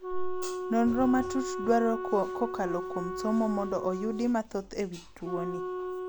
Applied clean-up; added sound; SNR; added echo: none; Wind instrument, woodwind instrument; 6 dB; none.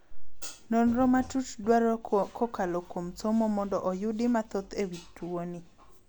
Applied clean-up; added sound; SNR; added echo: none; none; none; none.